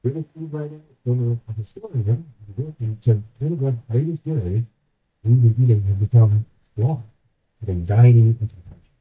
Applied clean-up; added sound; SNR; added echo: neural mask model DeepFilterNet 3.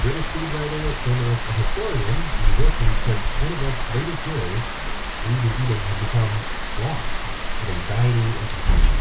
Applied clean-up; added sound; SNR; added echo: none; Rain; -4 dB; reverberation time 0.2 s.